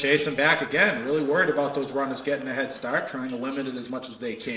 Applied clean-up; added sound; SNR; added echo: neural separator model SepFormer DNS4.